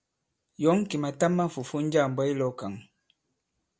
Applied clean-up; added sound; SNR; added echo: none; none; none; none.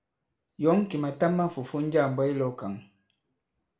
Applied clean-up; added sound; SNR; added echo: none; none; none; reverberation time 0.4 s.